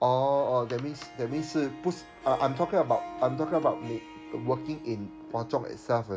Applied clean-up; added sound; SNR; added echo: none; Harp; 13 dB; none.